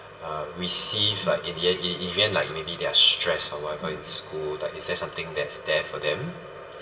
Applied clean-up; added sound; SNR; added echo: none; Whoosh, swoosh, swish; 20 dB; reverberation time 0.7 s.